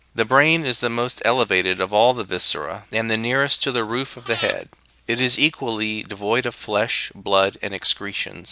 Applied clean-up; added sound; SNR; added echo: none; Breathing; 14 dB; none.